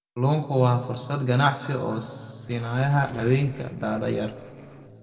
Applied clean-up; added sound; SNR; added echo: neural separator model SepFormer DNS4.